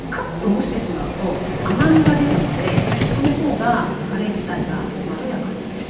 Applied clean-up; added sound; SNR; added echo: none; Vehicle; 0 dB; reverberation time 0.9 s.